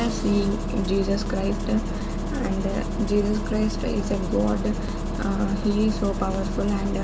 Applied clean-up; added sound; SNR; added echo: none; Engine starting; 1 dB; reverberation time 0.6 s.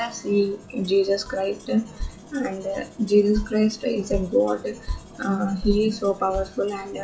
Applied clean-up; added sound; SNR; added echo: classical method WPE with log-MMSE.